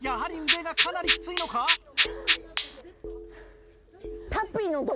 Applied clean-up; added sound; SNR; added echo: none; Rattle (instrument); -3 dB; none.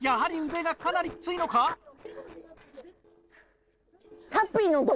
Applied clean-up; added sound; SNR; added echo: neural separator model SepFormer DNS4.